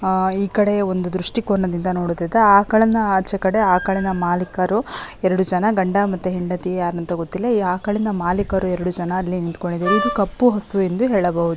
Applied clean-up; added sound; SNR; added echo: none; Wind instrument, woodwind instrument; 5 dB; none.